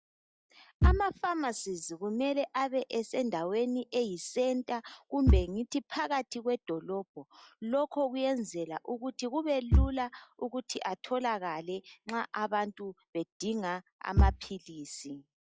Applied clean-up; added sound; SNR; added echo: classical method log-MMSE.